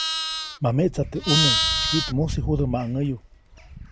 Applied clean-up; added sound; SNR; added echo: none; Livestock, farm animals, working animals; 1 dB; none.